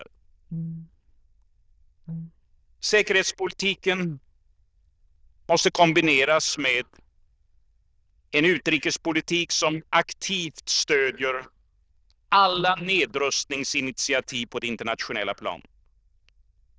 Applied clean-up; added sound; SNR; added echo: neural diffusion model UNIVERSE++.